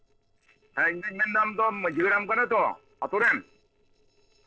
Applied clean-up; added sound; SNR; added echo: neural separator model SepFormer DNS4.